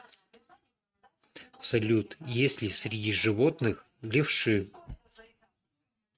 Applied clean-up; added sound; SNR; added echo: neural mask model RNNoise.